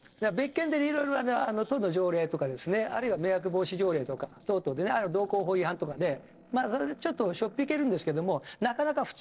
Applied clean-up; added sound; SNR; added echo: neural separator model SepFormer DNS4.